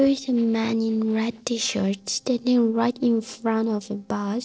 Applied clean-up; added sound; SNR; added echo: neural separator model SepFormer DNS4.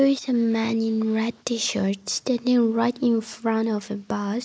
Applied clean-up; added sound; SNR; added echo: neural mask model Resemble Enhance denoiser.